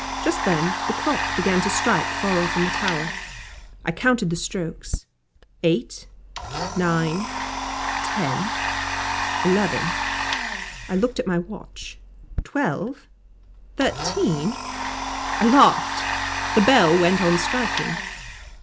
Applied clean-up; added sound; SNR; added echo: none; Domestic sounds, home sounds; 3 dB; none.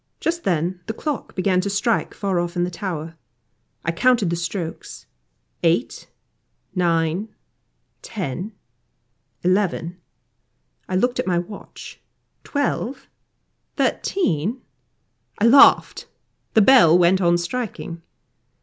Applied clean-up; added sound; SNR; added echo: none; none; none; none.